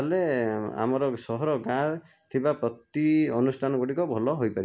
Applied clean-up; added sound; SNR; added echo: none; none; none; none.